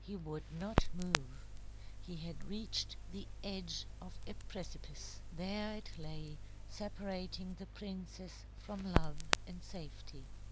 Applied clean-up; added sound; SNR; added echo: none; Crackle; -4 dB; none.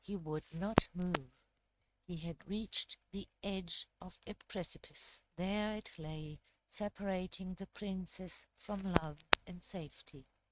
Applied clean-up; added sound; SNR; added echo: neural mask model RNNoise.